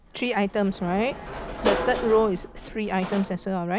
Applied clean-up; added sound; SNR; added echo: none; Sliding door / Slam; 8 dB; none.